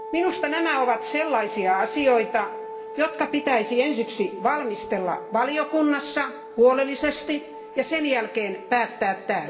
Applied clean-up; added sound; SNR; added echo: none; Wind instrument, woodwind instrument; 12 dB; reverberation time 1.0 s.